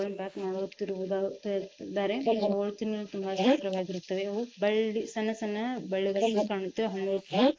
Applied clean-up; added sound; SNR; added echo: neural mask model Resemble Enhance denoiser.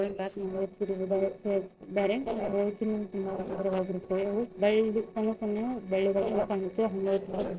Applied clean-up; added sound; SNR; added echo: neural separator model SepFormer DNS4.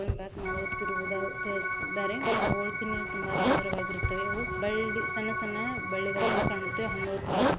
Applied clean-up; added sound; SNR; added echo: none; Zipper (clothing) + Organ; -4 dB; none.